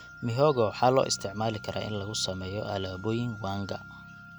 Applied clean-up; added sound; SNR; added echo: none; Wind instrument, woodwind instrument; 18 dB; none.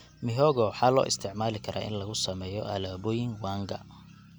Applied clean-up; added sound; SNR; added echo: none; none; none; none.